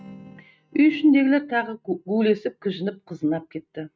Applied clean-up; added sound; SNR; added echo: neural mask model RNNoise.